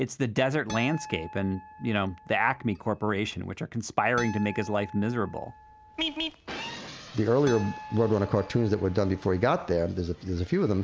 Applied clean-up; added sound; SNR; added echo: none; Harp; 17 dB; none.